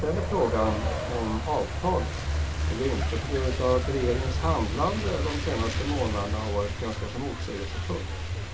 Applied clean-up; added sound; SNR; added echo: none; Truck; 0 dB; reverberation time 0.2 s.